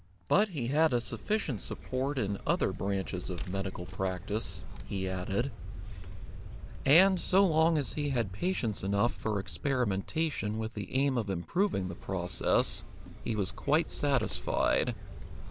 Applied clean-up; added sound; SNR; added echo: none; Vehicle; 8 dB; none.